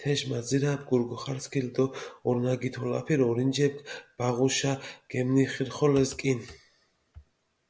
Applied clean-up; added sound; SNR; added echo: none; none; none; none.